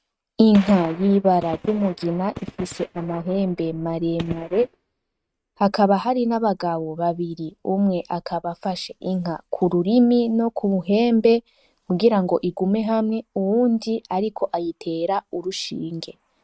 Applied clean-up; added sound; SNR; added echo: neural mask model RNNoise.